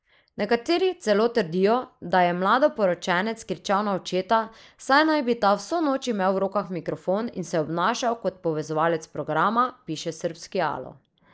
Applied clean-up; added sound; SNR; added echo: neural mask model Resemble Enhance denoiser.